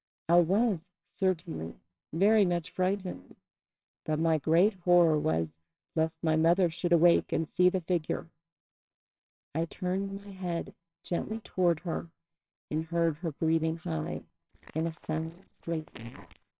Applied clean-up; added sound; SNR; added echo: neural separator model SepFormer WHAMR!.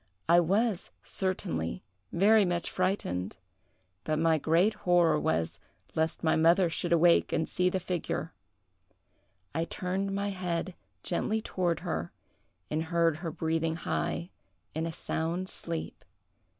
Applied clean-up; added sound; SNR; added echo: none; none; none; none.